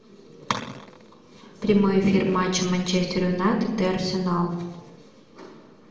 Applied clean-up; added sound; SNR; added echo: none; none; none; reverberation time 0.9 s.